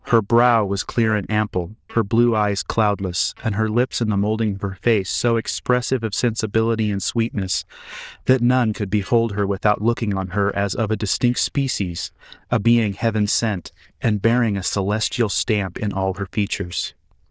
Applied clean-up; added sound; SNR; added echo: neural diffusion model UNIVERSE++.